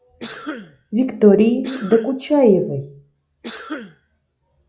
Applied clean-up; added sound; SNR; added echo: classical method log-MMSE.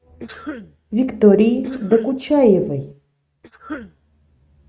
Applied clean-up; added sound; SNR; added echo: neural mask model RNNoise.